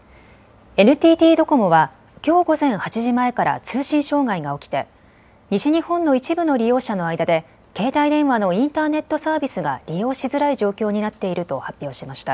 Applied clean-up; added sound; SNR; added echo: none; none; none; none.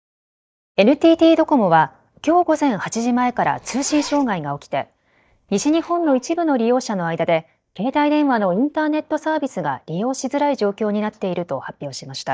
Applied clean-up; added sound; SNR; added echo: neural mask model DeepFilterNet 3.